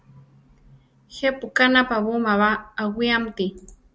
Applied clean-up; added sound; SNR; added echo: none; none; none; none.